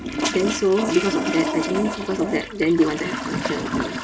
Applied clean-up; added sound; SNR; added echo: none; Toilet flush; 3 dB; none.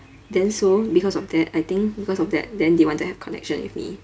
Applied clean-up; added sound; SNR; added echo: none; none; none; none.